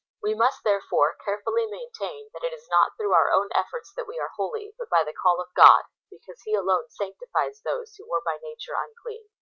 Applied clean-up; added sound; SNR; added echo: none; none; none; none.